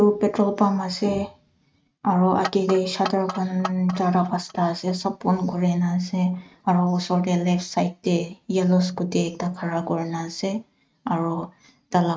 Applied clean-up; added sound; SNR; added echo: neural mask model RNNoise.